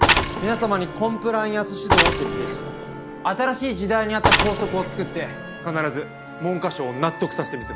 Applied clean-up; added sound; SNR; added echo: none; Mechanisms; -1 dB; none.